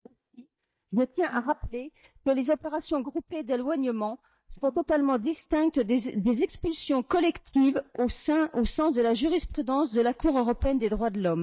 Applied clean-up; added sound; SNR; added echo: neural mask model DeepFilterNet 3.